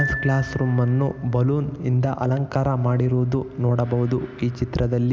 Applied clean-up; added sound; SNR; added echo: none; Piano; 16 dB; none.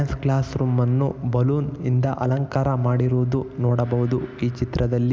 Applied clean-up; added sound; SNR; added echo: none; none; none; none.